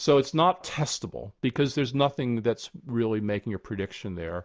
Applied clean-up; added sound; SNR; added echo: none; none; none; none.